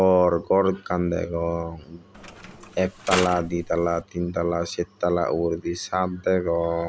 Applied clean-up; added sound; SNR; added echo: none; Mechanisms; 9 dB; none.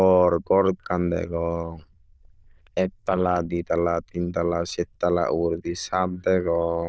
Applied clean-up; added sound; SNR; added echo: neural diffusion model UNIVERSE++.